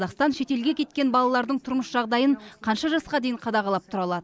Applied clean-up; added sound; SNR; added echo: none; none; none; none.